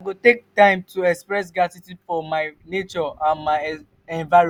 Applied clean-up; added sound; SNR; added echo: none; none; none; none.